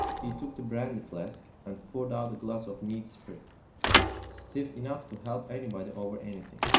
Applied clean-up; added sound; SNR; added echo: none; Thump, thud / Bicycle; -4 dB; reverberation time 0.5 s.